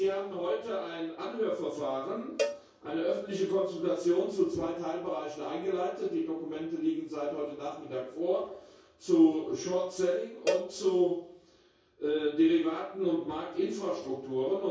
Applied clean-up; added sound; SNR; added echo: none; Cowbell; 9 dB; reverberation time 0.6 s.